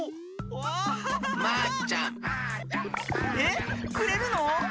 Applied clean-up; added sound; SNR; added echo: none; none; none; none.